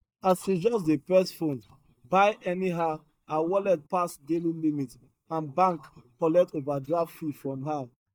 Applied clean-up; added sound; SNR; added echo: neural mask model DeepFilterNet 3.